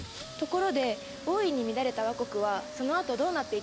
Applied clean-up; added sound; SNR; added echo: none; Squeak; 11 dB; none.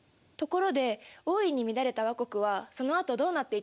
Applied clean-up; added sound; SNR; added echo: none; none; none; none.